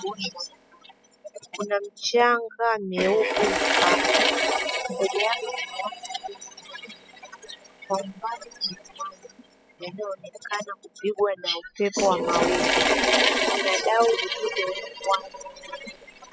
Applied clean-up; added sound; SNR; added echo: classical method spectral subtraction.